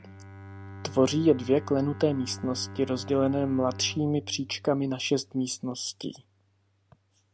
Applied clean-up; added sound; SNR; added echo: none; Bowed string instrument; 15 dB; none.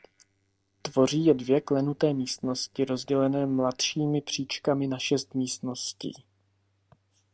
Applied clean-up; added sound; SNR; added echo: neural separator model SepFormer DNS4.